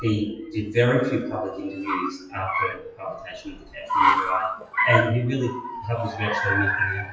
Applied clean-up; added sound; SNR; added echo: classical method WPE with log-MMSE.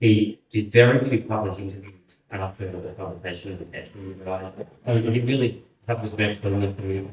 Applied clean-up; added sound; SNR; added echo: neural mask model DeepFilterNet 3.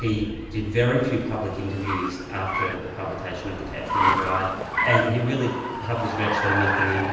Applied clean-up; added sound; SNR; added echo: none; Car; 2 dB; reverberation time 1.1 s.